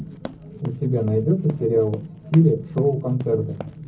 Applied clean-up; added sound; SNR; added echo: none; Run; 17 dB; reverberation time 0.4 s.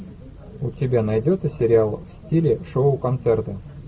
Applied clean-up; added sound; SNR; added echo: none; none; none; none.